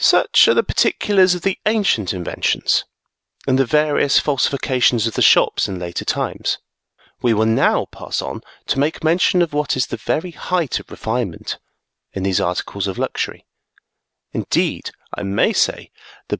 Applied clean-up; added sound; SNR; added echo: none; none; none; none.